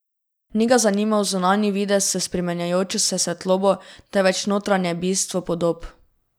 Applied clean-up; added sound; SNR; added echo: none; none; none; none.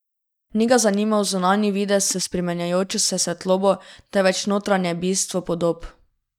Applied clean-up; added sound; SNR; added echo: neural mask model DeepFilterNet 3.